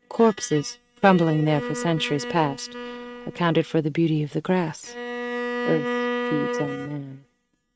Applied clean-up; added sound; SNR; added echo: neural mask model RNNoise.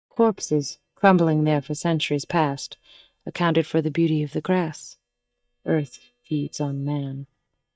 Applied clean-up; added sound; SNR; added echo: neural mask model DeepFilterNet 3.